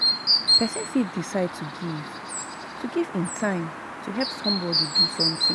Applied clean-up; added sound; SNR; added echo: none; Chirp, tweet; -3 dB; none.